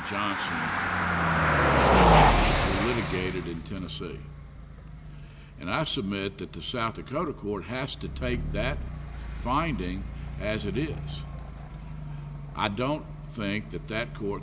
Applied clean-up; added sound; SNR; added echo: none; Car passing by; -5 dB; none.